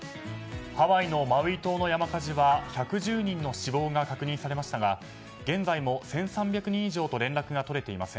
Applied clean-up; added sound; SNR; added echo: none; none; none; none.